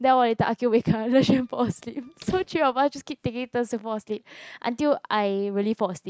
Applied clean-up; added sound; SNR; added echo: neural mask model RNNoise.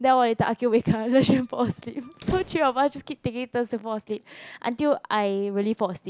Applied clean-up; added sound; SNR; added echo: none; Squeak; 19 dB; none.